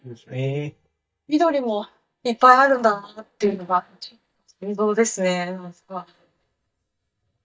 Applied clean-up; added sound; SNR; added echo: neural mask model DeepFilterNet 3.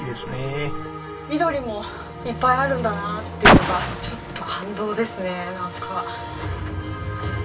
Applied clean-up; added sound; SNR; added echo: none; Car; 0 dB; reverberation time 0.2 s.